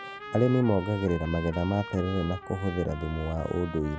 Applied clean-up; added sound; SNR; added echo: none; Trumpet; 13 dB; none.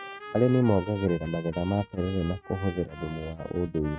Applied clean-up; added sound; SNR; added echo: neural mask model RNNoise.